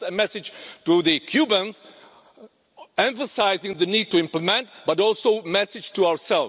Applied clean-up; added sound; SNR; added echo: none; none; none; none.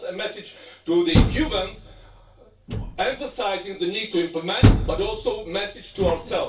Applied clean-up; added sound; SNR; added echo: none; Door; -1 dB; reverberation time 0.2 s.